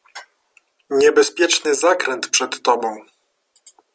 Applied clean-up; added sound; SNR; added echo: none; none; none; none.